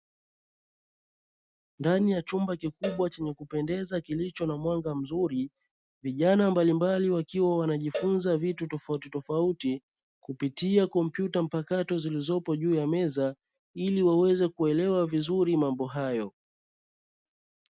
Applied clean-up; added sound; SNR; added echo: none; Cowbell; 14 dB; none.